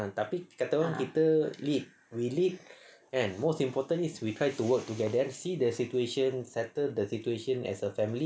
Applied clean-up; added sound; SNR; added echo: none; none; none; none.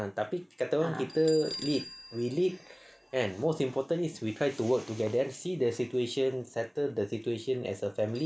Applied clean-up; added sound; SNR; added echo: none; Bell; 19 dB; none.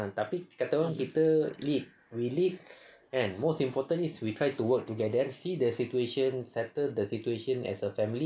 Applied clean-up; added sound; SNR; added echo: neural mask model Resemble Enhance denoiser.